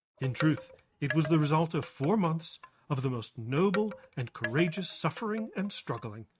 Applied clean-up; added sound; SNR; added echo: neural mask model RNNoise.